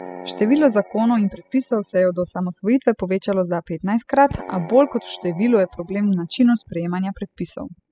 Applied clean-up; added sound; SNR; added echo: classical method spectral subtraction.